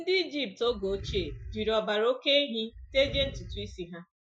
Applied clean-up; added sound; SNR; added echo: classical method Wiener filter.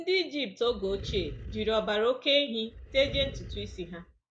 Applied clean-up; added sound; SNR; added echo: none; Animal; 11 dB; none.